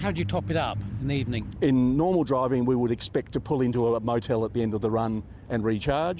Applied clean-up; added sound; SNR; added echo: none; none; none; none.